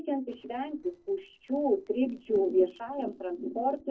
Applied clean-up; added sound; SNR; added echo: neural separator model SepFormer DNS4.